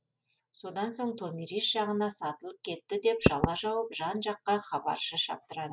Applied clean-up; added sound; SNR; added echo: none; Knock / Wood; -3 dB; none.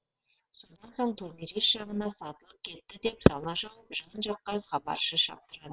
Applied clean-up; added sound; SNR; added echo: neural separator model SepFormer WHAM!.